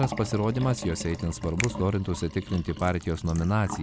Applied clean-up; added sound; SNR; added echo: none; Finger snapping + Liquid; 10 dB; none.